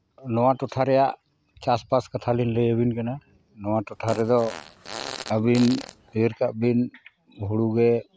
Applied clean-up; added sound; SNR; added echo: none; Fart; 13 dB; none.